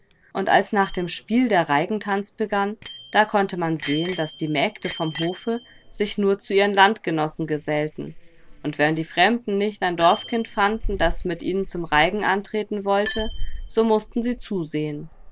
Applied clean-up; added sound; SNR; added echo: none; Bicycle bell; 11 dB; none.